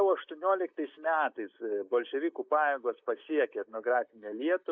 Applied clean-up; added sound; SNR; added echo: neural mask model Resemble Enhance denoiser.